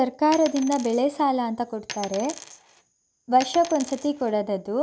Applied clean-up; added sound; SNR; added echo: none; Coin (dropping); 15 dB; none.